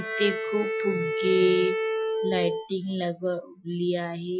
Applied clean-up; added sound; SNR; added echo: classical method Wiener filter.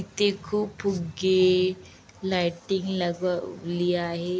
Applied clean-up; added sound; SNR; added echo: none; none; none; none.